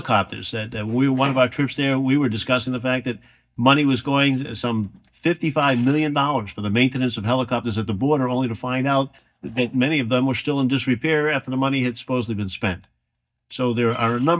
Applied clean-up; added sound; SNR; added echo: neural mask model DeepFilterNet 3.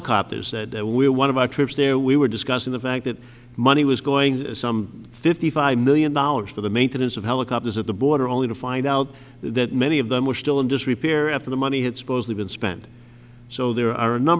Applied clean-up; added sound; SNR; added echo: none; none; none; none.